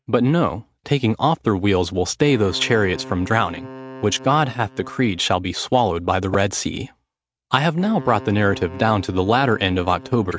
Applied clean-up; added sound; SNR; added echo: neural mask model RNNoise.